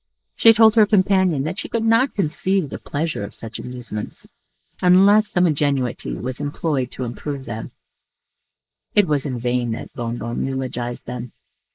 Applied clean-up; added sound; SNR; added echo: neural mask model Resemble Enhance denoiser.